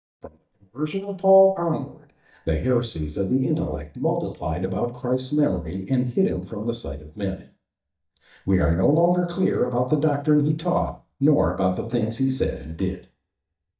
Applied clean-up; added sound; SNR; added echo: neural mask model DeepFilterNet 3.